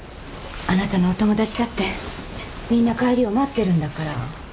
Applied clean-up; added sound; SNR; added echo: none; none; none; none.